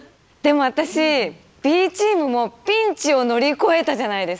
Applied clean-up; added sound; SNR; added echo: none; none; none; none.